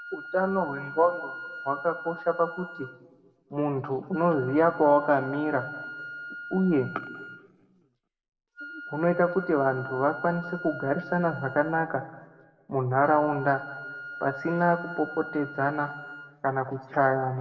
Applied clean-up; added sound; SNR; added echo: none; Wind instrument, woodwind instrument; 14 dB; reverberation time 1.1 s.